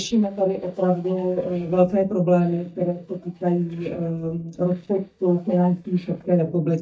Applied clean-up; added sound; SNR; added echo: neural mask model DeepFilterNet 3.